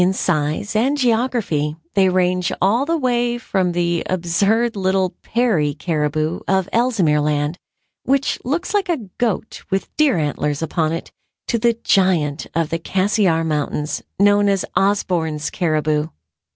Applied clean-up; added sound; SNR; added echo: none; none; none; none.